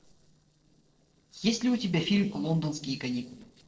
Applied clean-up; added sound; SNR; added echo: neural separator model SepFormer DNS4.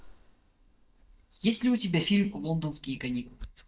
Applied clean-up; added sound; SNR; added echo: neural mask model DeepFilterNet 3.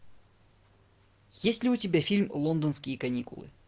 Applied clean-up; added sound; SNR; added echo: none; none; none; none.